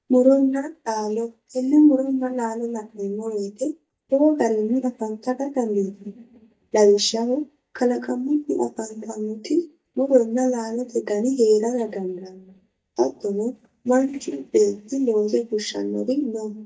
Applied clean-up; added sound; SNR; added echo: neural mask model DeepFilterNet 3.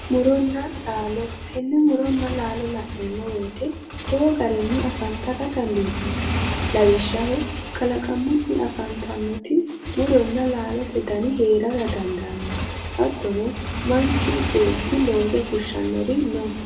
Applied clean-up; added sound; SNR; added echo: none; Motorcycle / Engine; 7 dB; reverberation time 0.8 s.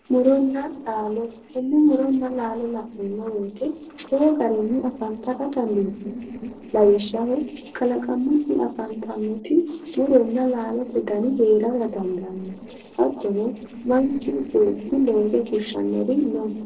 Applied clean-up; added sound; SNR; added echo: neural separator model SepFormer DNS4.